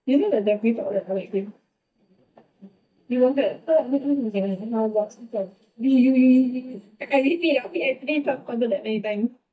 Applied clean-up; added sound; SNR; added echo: neural mask model DeepFilterNet 3.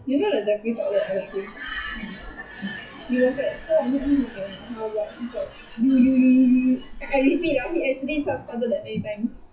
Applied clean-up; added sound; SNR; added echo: classical method WPE with log-MMSE.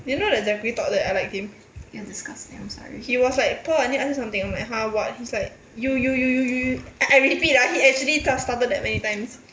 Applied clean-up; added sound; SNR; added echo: none; none; none; none.